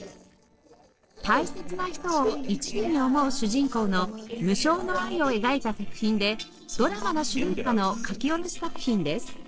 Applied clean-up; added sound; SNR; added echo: neural separator model SepFormer DNS4.